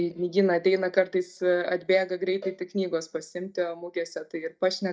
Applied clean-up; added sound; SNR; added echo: neural mask model DeepFilterNet 3.